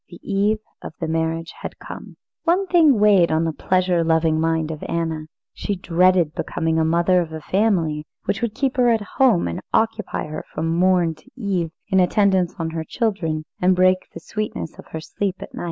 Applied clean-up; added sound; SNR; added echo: none; none; none; none.